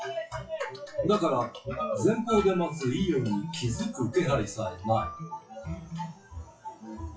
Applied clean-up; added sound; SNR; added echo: classical method WPE with log-MMSE.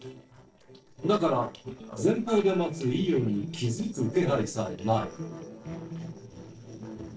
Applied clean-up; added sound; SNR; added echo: neural separator model SepFormer DNS4.